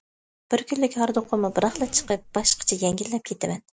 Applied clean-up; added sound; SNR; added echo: none; Zipper (clothing); 18 dB; none.